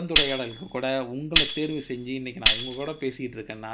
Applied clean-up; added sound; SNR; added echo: none; Tambourine; -3 dB; none.